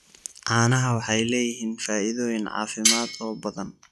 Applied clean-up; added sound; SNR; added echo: classical method log-MMSE.